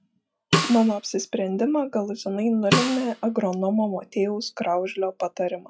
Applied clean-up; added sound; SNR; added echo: classical method log-MMSE.